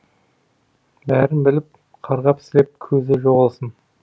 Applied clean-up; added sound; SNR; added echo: none; none; none; none.